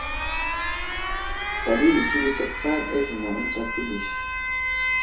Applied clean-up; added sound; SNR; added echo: none; Alarm; 0 dB; reverberation time 0.7 s.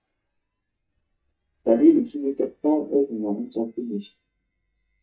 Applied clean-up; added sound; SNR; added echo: neural mask model DeepFilterNet 3.